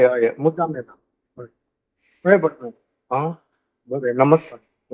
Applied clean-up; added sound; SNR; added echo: neural mask model DeepFilterNet 3.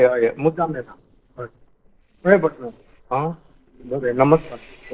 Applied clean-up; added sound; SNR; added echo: neural separator model SepFormer DNS4.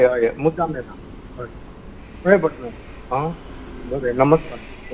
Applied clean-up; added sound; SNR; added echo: none; Train; 15 dB; reverberation time 0.6 s.